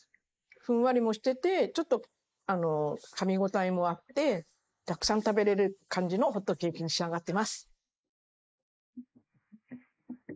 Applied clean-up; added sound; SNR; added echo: neural mask model Resemble Enhance denoiser.